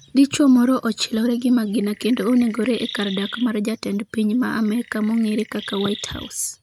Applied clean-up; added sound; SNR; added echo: neural mask model RNNoise.